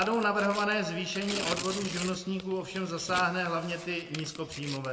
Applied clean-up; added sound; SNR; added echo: none; Tearing; 10 dB; reverberation time 1.9 s.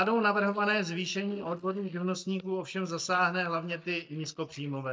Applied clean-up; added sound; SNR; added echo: neural mask model DeepFilterNet 3.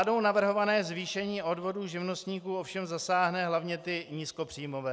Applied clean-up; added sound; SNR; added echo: none; none; none; none.